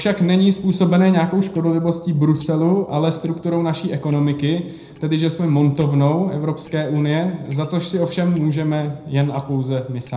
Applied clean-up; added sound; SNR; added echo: neural separator model SepFormer DNS4.